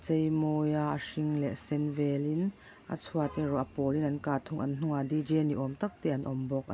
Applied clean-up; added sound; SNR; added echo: none; none; none; none.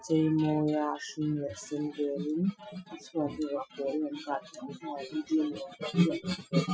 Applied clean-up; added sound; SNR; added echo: classical method Wiener filter.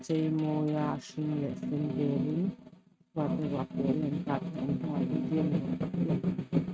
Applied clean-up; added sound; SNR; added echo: neural mask model RNNoise.